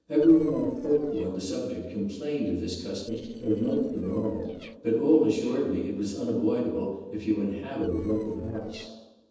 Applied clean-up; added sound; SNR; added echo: neural separator model SepFormer DNS4.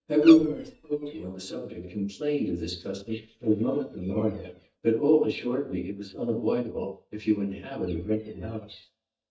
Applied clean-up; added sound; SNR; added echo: neural mask model DeepFilterNet 3.